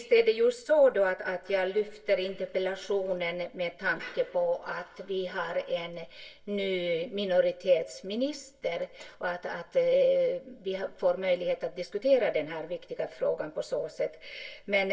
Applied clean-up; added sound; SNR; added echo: none; none; none; reverberation time 0.2 s.